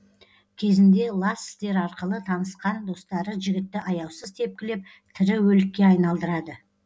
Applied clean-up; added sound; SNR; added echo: none; none; none; none.